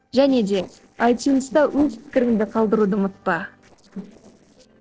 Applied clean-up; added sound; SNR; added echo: neural separator model SepFormer DNS4.